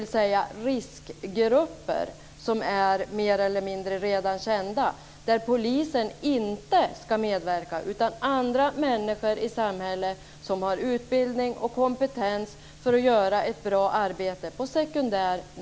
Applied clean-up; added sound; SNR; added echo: none; none; none; none.